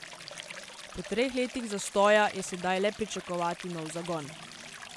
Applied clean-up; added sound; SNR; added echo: none; Stream; 14 dB; none.